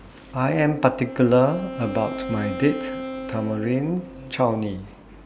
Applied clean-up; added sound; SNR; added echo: none; Wind instrument, woodwind instrument; 11 dB; none.